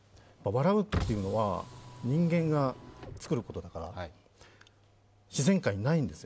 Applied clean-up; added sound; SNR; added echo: none; Car; 9 dB; none.